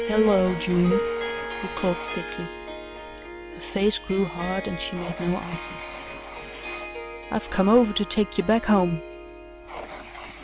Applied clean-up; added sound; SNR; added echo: none; Writing + Harp; 5 dB; none.